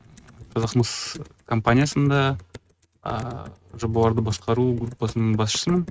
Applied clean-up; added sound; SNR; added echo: neural mask model RNNoise.